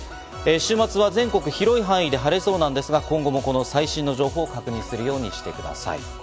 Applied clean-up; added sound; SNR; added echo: none; none; none; none.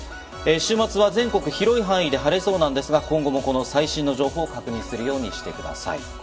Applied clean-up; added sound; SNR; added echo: none; none; none; reverberation time 0.3 s.